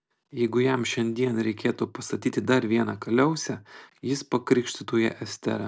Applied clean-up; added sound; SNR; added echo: none; none; none; none.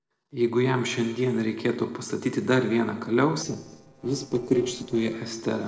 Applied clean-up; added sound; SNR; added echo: neural separator model SepFormer DNS4.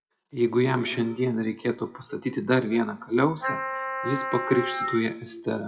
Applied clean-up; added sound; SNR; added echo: classical method WPE with log-MMSE.